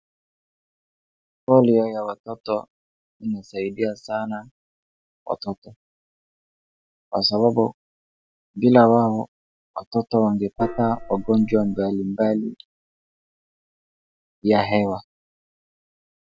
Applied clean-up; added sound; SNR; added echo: none; Gong; 9 dB; none.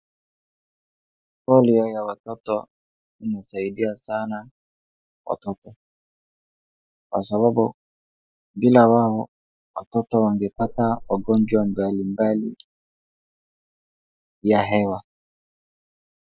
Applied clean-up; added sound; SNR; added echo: neural mask model Resemble Enhance denoiser.